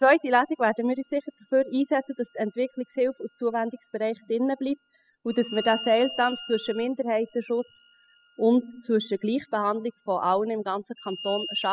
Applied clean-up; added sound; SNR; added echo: classical method spectral subtraction.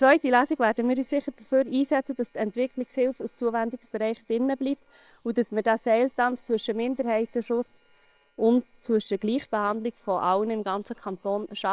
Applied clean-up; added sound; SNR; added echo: neural separator model SepFormer WHAM!.